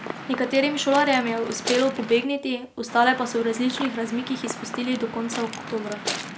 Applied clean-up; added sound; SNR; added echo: none; Waves, surf / Wind; 10 dB; none.